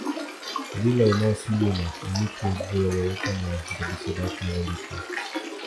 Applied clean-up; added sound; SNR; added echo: classical method log-MMSE.